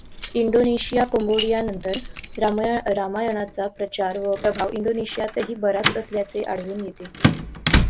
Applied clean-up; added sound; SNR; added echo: none; Keys jangling; 4 dB; none.